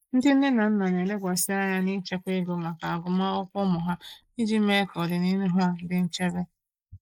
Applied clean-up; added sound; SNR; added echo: neural mask model Resemble Enhance denoiser.